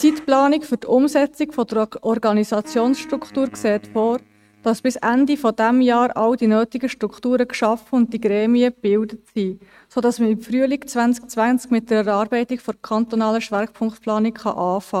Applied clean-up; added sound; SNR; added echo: neural mask model RNNoise.